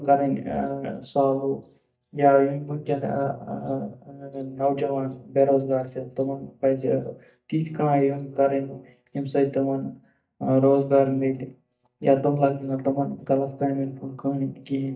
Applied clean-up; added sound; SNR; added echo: neural mask model DeepFilterNet 3.